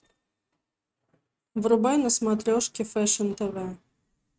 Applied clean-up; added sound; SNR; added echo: neural mask model RNNoise.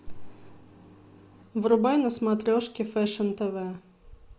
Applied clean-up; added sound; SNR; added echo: none; none; none; none.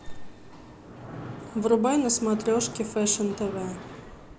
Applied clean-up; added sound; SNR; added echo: none; Mechanisms; 14 dB; none.